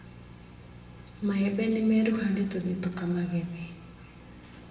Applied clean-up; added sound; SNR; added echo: none; Drill; 19 dB; reverberation time 1.0 s.